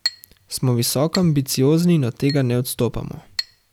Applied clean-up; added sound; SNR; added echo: none; Chink, clink; 14 dB; none.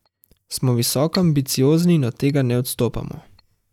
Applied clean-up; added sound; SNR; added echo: neural mask model DeepFilterNet 3.